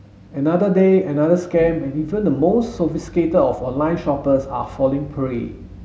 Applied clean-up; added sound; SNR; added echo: none; none; none; none.